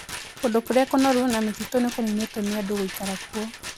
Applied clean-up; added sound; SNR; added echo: none; Rattle; 12 dB; none.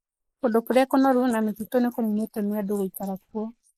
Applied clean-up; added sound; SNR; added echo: neural mask model Resemble Enhance denoiser.